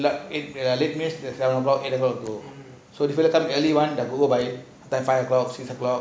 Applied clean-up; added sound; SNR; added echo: none; none; none; none.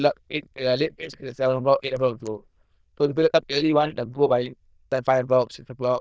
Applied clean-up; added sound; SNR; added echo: neural diffusion model UNIVERSE++.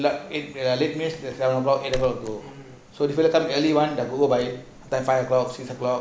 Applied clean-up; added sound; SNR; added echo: none; Tearing / Wood; 19 dB; none.